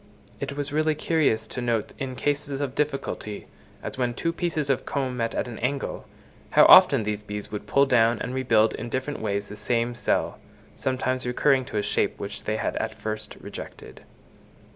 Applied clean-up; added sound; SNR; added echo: none; none; none; none.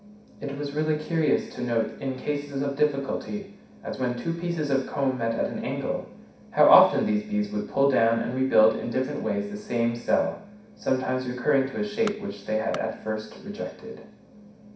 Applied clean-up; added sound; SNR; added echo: none; Tools; 19 dB; reverberation time 0.6 s.